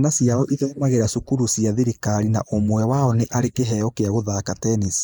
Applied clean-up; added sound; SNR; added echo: neural mask model Resemble Enhance denoiser.